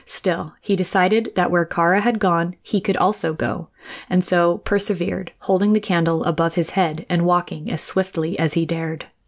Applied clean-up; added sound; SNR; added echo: none; none; none; none.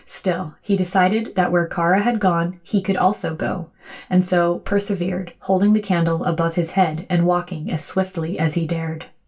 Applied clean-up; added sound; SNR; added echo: none; none; none; reverberation time 0.2 s.